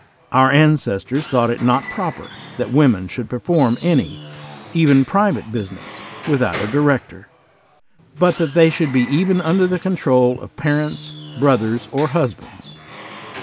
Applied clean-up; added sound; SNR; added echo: none; Squeak / Wood; 17 dB; none.